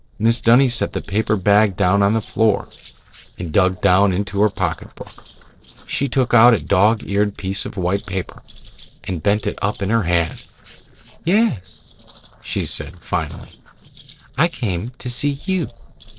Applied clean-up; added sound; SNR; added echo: neural separator model SepFormer DNS4.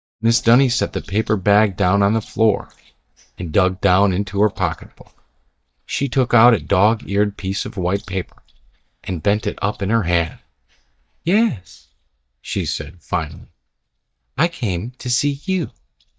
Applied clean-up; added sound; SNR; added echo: neural mask model DeepFilterNet 3.